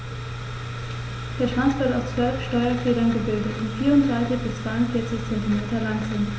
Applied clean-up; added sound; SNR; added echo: none; none; none; none.